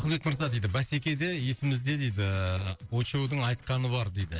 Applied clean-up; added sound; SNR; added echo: neural separator model SepFormer DNS4.